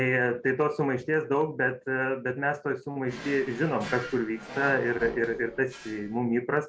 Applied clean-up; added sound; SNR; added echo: none; Drawer open or close; 14 dB; none.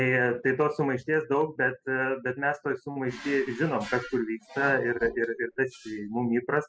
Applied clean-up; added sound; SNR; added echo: classical method spectral subtraction.